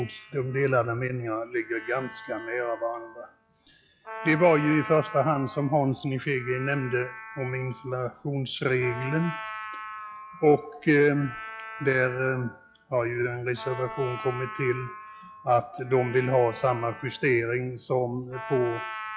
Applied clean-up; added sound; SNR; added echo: classical method log-MMSE.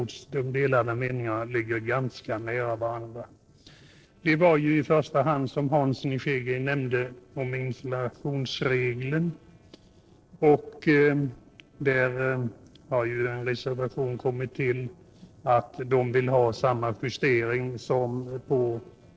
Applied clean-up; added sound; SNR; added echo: neural separator model SepFormer DNS4.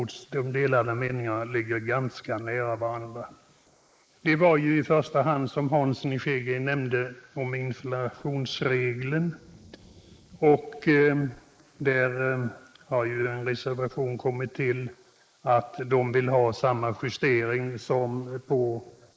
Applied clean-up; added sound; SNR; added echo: neural mask model Resemble Enhance denoiser.